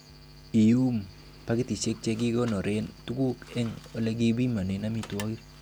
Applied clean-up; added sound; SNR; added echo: none; none; none; none.